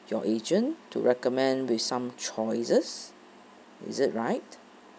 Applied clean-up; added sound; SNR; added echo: none; none; none; none.